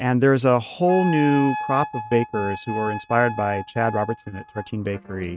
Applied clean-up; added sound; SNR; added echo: neural mask model RNNoise.